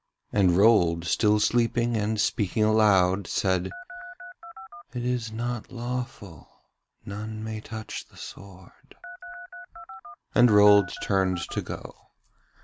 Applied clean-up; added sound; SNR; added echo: none; Telephone; 14 dB; none.